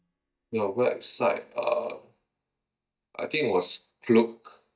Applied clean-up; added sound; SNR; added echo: neural mask model DeepFilterNet 3.